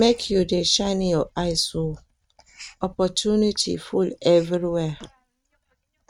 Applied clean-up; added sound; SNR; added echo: neural mask model RNNoise.